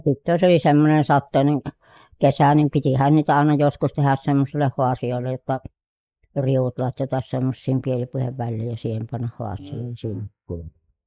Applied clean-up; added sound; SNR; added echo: neural mask model Resemble Enhance denoiser.